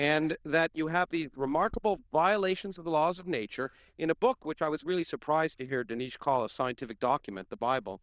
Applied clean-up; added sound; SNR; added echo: neural diffusion model UNIVERSE++.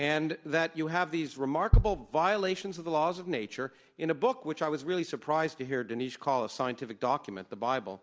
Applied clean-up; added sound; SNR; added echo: none; Bass drum; -1 dB; none.